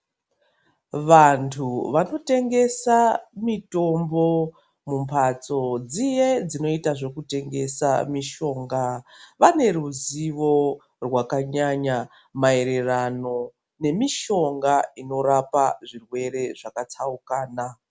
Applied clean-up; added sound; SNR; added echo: none; none; none; none.